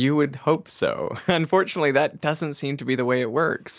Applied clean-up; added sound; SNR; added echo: none; none; none; none.